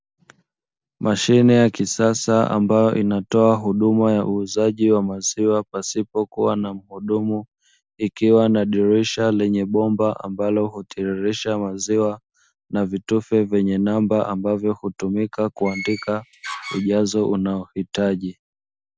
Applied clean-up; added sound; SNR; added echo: none; Door; 13 dB; none.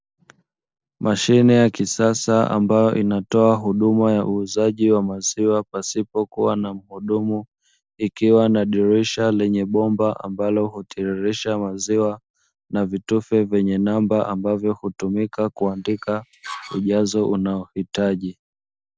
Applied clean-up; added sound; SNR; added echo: neural separator model SepFormer DNS4.